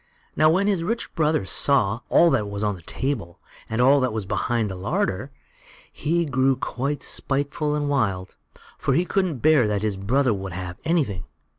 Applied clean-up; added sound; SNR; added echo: none; none; none; none.